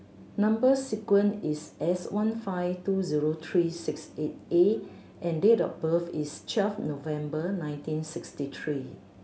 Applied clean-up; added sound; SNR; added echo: none; none; none; none.